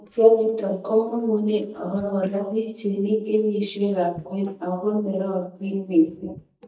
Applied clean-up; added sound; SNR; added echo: neural mask model DeepFilterNet 3.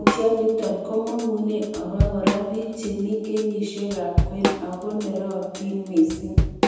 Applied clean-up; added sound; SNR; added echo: none; Drum / Drum kit; 2 dB; reverberation time 1.1 s.